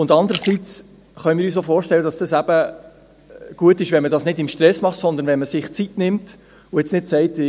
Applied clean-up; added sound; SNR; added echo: none; Splash, splatter; 18 dB; none.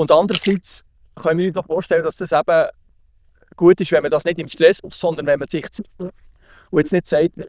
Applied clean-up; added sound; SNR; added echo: neural diffusion model UNIVERSE++.